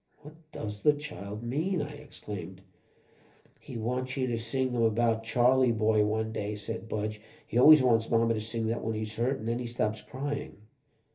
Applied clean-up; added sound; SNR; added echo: none; none; none; reverberation time 0.3 s.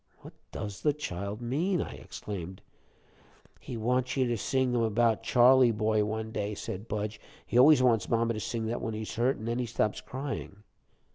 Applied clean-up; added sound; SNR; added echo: none; none; none; none.